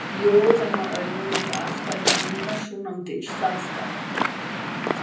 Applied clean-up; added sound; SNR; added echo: none; Waves, surf / Wind; 1 dB; reverberation time 0.6 s.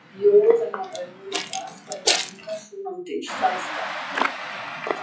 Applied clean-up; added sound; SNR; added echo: classical method WPE with log-MMSE.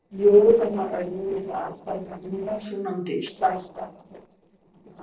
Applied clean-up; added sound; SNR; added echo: neural separator model SepFormer DNS4.